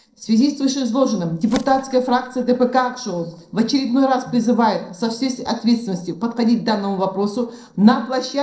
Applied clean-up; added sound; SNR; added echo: neural separator model SepFormer DNS4.